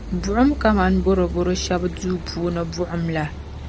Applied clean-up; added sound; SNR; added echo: none; Car passing by / Idling / Accelerating, revving, vroom; 8 dB; none.